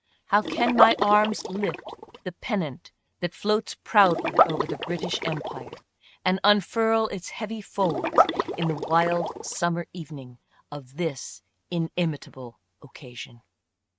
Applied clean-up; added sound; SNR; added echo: neural mask model RNNoise.